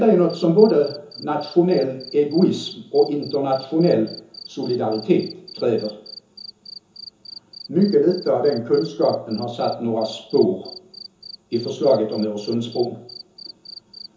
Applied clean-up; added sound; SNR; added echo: none; Cricket; 20 dB; reverberation time 0.6 s.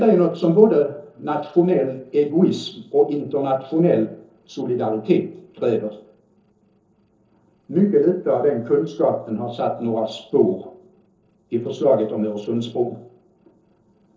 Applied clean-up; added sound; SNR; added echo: neural separator model SepFormer DNS4.